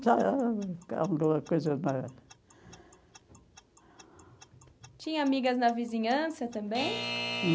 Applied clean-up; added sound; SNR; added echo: none; Alarm / Clock; 12 dB; none.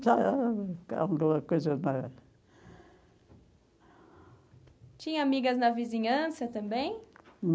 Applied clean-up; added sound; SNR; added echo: none; none; none; none.